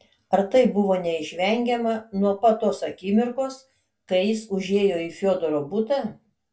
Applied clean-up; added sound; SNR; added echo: none; none; none; reverberation time 0.2 s.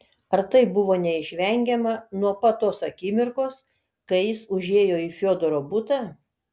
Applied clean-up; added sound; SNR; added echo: none; none; none; none.